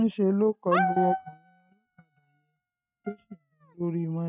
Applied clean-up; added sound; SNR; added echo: neural mask model RNNoise.